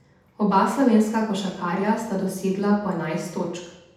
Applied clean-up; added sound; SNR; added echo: none; none; none; reverberation time 0.8 s.